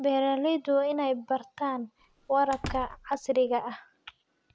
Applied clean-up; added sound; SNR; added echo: none; Slam; 14 dB; none.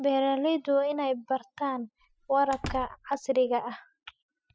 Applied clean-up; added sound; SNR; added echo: classical method spectral subtraction.